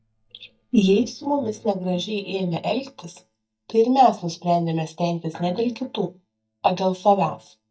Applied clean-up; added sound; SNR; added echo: neural mask model DeepFilterNet 3.